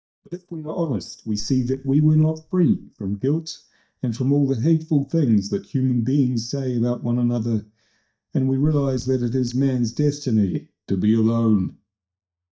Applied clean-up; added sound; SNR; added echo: neural mask model DeepFilterNet 3.